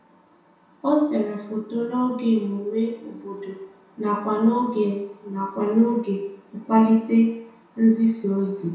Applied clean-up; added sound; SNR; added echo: none; none; none; reverberation time 0.7 s.